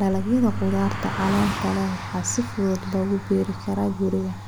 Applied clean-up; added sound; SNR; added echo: none; Car passing by; 10 dB; none.